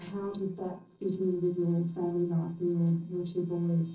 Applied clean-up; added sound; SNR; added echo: neural separator model SepFormer DNS4.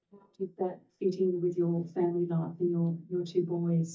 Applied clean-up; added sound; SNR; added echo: neural mask model DeepFilterNet 3.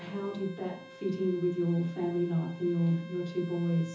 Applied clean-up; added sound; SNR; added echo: none; Bowed string instrument; 19 dB; reverberation time 0.6 s.